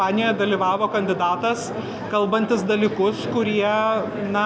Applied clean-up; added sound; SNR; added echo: none; none; none; none.